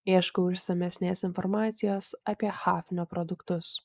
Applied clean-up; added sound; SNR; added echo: neural mask model Resemble Enhance denoiser.